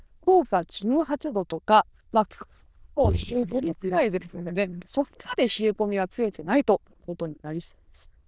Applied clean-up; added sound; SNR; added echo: neural diffusion model UNIVERSE++.